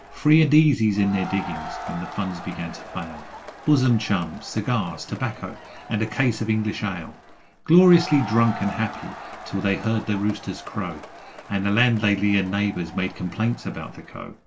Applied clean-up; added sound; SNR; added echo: none; Crowd; 15 dB; reverberation time 0.2 s.